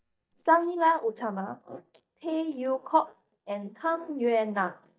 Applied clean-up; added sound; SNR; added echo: neural mask model DeepFilterNet 3.